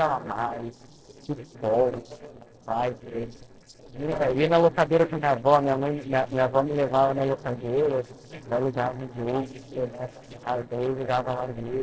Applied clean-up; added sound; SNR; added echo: neural separator model SepFormer DNS4.